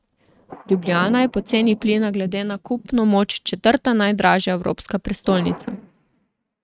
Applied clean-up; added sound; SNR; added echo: neural mask model RNNoise.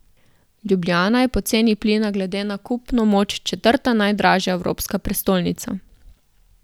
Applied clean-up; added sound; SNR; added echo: none; none; none; none.